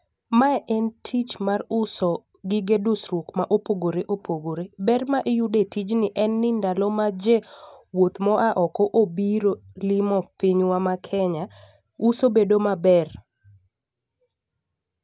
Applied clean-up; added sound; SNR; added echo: none; none; none; none.